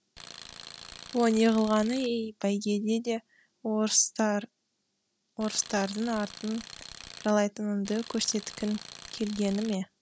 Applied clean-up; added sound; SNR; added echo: none; Tools; 16 dB; none.